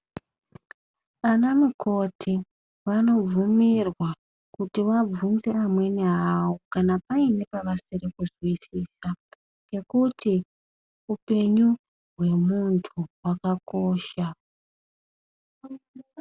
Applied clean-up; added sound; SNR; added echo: none; none; none; none.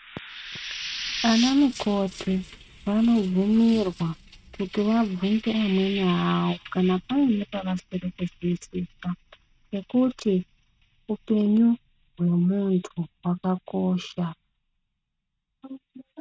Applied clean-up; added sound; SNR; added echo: neural mask model RNNoise.